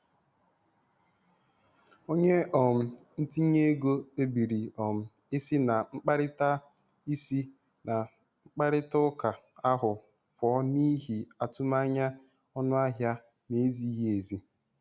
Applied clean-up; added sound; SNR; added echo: none; none; none; none.